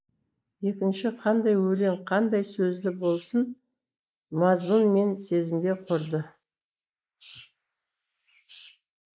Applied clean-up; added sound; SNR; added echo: neural mask model Resemble Enhance denoiser.